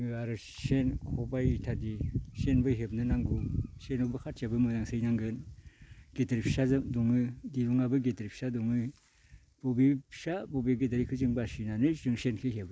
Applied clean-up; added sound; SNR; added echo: none; none; none; none.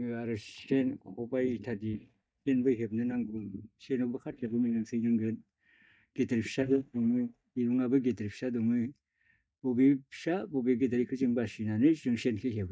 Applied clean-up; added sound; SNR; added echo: neural mask model DeepFilterNet 3.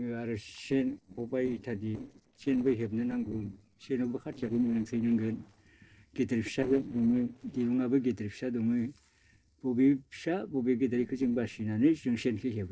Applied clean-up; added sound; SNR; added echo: neural separator model SepFormer DNS4.